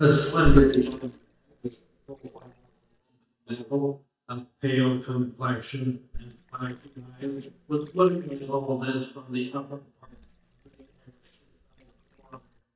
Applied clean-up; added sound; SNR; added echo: neural mask model DeepFilterNet 3.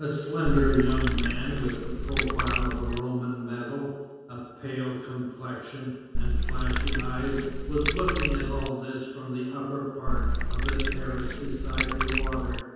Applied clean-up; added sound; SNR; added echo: none; Water / Liquid; -4 dB; reverberation time 1.2 s.